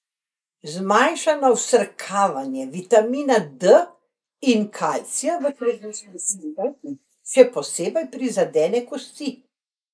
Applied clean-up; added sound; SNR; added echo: neural mask model Resemble Enhance denoiser.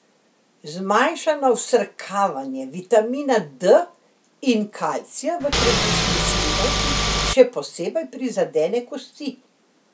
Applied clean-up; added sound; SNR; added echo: none; Engine / Car; -2 dB; none.